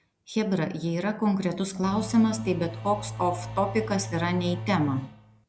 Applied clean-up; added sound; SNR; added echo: none; Engine / Domestic sounds, home sounds; 10 dB; none.